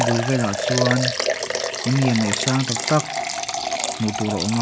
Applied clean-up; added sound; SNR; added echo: none; Liquid; 2 dB; none.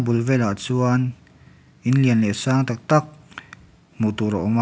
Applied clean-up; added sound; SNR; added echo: none; none; none; none.